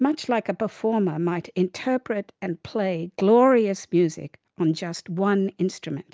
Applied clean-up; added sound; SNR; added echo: none; none; none; none.